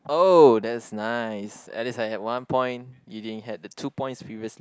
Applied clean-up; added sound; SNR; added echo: none; none; none; none.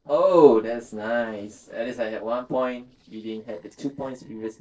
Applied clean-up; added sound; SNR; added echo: neural separator model SepFormer DNS4.